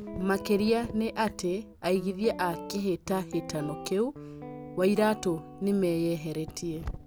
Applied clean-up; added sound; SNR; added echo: none; Guitar; 14 dB; none.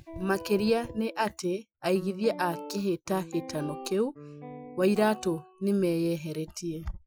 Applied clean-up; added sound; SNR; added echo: classical method Wiener filter.